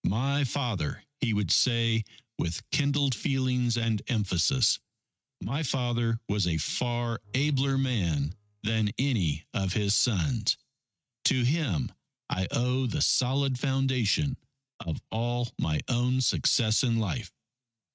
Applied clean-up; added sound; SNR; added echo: neural mask model RNNoise.